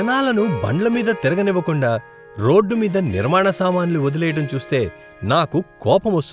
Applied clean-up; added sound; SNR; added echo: none; Harp; 17 dB; none.